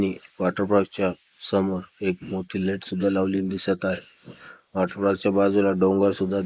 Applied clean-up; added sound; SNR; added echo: neural mask model Resemble Enhance denoiser.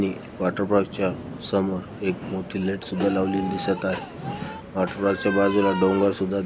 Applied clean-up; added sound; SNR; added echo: none; Subway, metro, underground; 13 dB; none.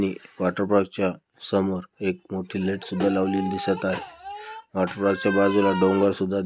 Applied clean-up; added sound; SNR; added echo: none; none; none; none.